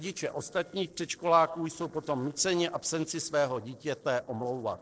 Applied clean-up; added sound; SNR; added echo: neural separator model SepFormer DNS4.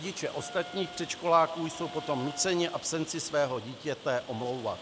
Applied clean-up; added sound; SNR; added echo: none; Wind instrument, woodwind instrument + Rain; 14 dB; none.